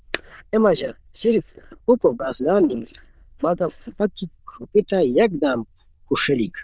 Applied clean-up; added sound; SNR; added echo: neural diffusion model UNIVERSE++.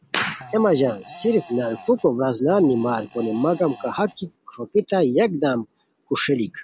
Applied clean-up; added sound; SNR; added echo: none; Fart; 20 dB; none.